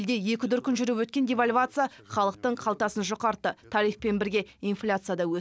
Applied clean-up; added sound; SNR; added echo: none; none; none; none.